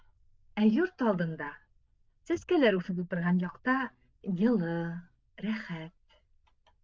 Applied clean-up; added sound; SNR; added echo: neural diffusion model UNIVERSE++.